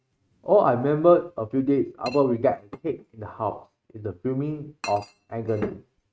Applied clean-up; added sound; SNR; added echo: neural mask model RNNoise.